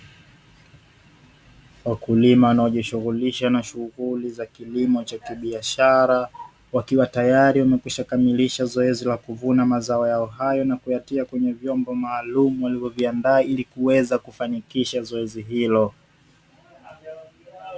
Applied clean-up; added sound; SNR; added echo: none; none; none; none.